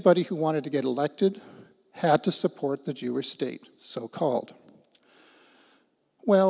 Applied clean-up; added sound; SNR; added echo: none; none; none; none.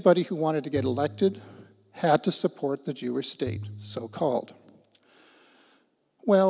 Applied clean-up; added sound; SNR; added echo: none; Piano; 14 dB; none.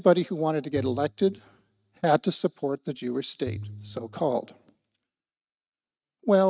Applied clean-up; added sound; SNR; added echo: neural mask model RNNoise.